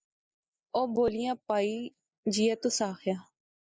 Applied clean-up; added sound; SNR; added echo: neural mask model Resemble Enhance denoiser.